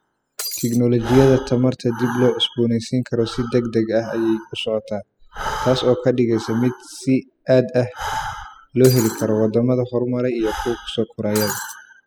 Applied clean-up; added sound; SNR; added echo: classical method spectral subtraction.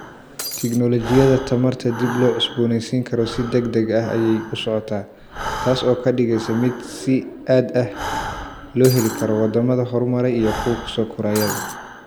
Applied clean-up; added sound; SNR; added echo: none; Shatter + Breathing; 12 dB; none.